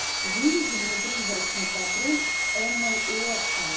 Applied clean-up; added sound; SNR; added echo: none; Sawing; -4 dB; reverberation time 0.3 s.